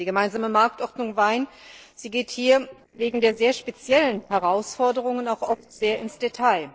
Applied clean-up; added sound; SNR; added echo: neural separator model SepFormer DNS4.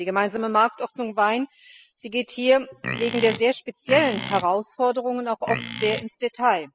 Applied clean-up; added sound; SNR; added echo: classical method spectral subtraction.